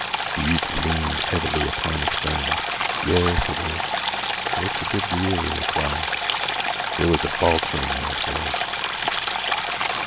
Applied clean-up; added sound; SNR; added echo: none; Stream; -2 dB; none.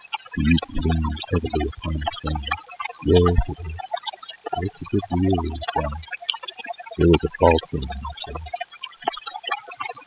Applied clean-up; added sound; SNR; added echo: classical method spectral subtraction.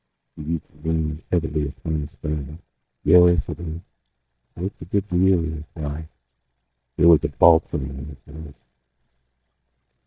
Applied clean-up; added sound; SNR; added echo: neural mask model DeepFilterNet 3.